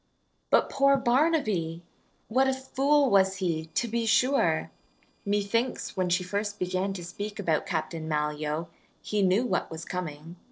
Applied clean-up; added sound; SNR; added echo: neural separator model SepFormer DNS4.